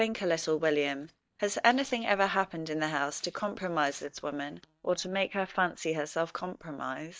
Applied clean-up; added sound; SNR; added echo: neural mask model DeepFilterNet 3.